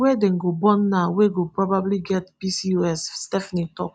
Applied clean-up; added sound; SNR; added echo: none; none; none; none.